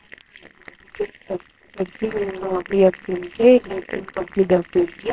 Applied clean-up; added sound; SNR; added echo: neural separator model SepFormer WHAMR!.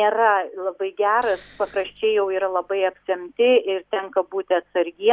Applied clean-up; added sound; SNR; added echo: none; none; none; none.